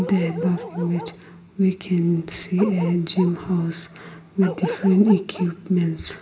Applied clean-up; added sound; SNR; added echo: none; Bark; 14 dB; reverberation time 1.6 s.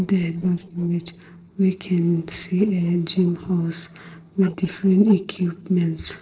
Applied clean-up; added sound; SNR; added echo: neural separator model SepFormer DNS4.